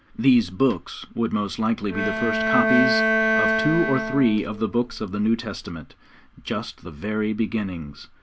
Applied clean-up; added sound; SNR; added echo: none; Bowed string instrument; 0 dB; none.